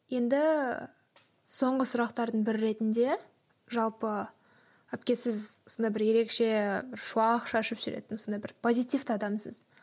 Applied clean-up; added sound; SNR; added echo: none; none; none; none.